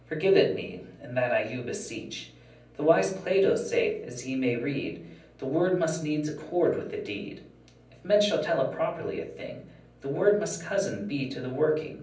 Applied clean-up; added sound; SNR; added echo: none; none; none; reverberation time 0.6 s.